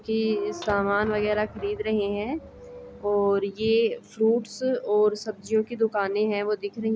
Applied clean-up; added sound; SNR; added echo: none; Squeak / Thump, thud; 16 dB; none.